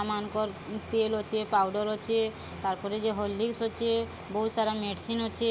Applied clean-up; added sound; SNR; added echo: none; none; none; none.